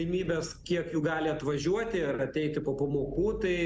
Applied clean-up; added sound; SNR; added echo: none; Engine; 17 dB; none.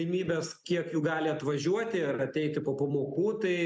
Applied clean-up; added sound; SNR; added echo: neural mask model Resemble Enhance denoiser.